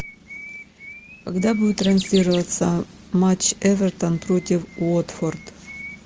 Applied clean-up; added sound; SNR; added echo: none; Bird; 18 dB; none.